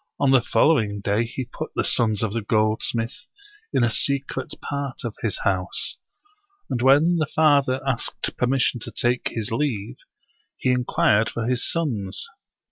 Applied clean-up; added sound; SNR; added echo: none; none; none; none.